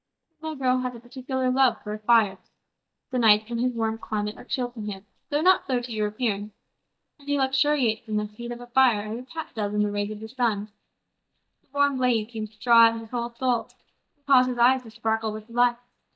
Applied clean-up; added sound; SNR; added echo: neural mask model DeepFilterNet 3.